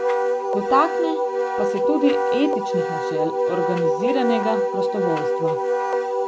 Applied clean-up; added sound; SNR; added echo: none; Wind instrument, woodwind instrument; -4 dB; none.